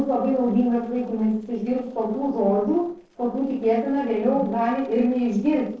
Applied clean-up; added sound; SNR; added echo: neural separator model SepFormer DNS4.